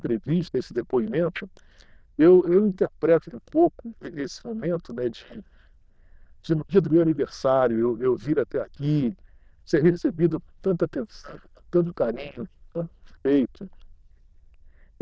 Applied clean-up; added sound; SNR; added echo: neural diffusion model UNIVERSE++.